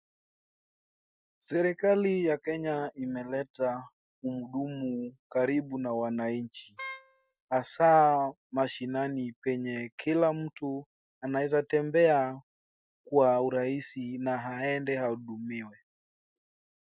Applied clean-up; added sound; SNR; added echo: neural mask model RNNoise.